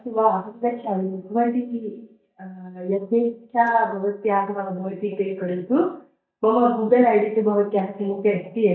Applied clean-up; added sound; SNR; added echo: neural mask model DeepFilterNet 3.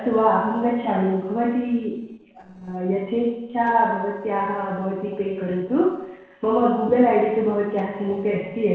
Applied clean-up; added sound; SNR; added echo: neural separator model SepFormer DNS4.